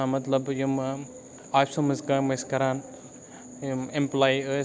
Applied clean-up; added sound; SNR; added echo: none; none; none; none.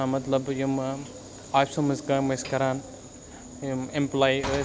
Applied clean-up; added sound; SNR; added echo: none; Sliding door / Train; 16 dB; none.